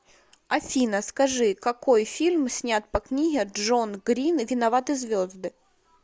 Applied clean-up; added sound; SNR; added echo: none; none; none; none.